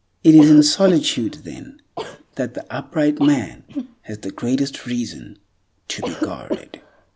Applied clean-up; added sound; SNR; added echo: none; Cough; 13 dB; none.